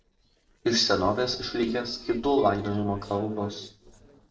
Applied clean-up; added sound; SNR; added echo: neural separator model SepFormer DNS4.